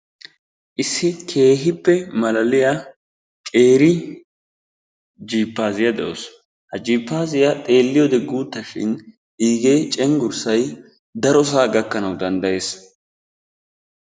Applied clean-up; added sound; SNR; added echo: none; none; none; none.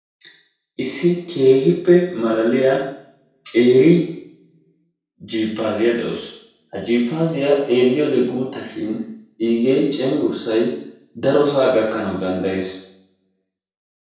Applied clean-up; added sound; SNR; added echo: none; none; none; reverberation time 0.6 s.